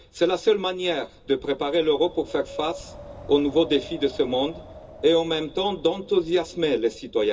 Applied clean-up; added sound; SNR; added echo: none; Wind; 19 dB; reverberation time 0.2 s.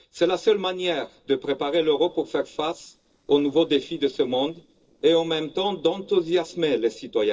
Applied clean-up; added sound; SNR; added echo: neural separator model SepFormer DNS4.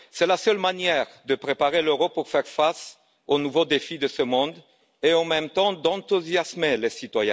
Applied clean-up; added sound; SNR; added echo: none; none; none; none.